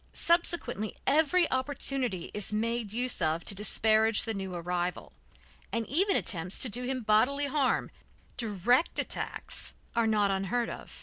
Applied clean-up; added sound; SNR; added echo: none; none; none; none.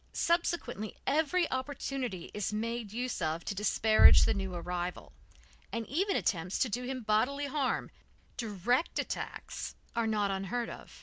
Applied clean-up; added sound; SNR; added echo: none; Bass drum; -1 dB; none.